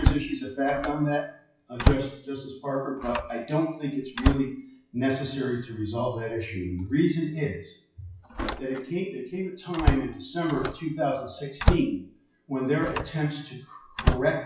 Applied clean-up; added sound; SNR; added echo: classical method WPE with log-MMSE.